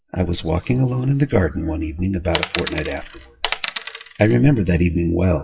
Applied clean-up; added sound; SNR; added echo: classical method WPE with log-MMSE.